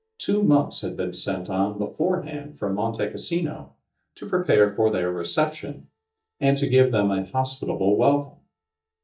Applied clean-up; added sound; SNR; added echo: neural mask model DeepFilterNet 3.